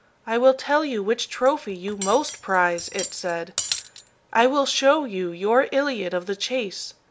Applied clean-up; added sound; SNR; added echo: none; Cutlery, silverware; 12 dB; none.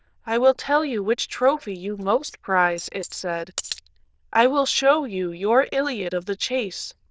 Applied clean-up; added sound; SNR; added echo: neural diffusion model UNIVERSE++.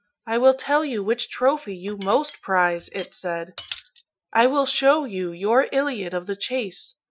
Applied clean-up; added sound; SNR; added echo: classical method Wiener filter.